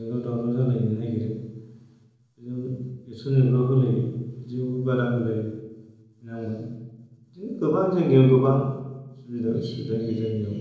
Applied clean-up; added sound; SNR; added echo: none; none; none; reverberation time 1.0 s.